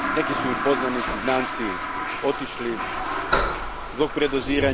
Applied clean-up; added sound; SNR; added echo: none; Toilet flush; 0 dB; none.